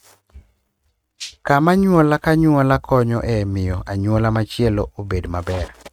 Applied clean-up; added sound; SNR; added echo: neural mask model RNNoise.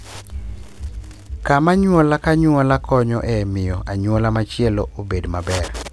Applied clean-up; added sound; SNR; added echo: none; none; none; none.